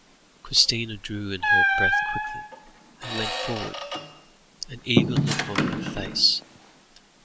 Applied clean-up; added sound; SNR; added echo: none; Squeak; -2 dB; none.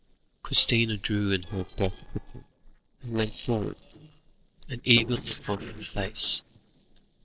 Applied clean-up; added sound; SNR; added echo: neural separator model SepFormer DNS4.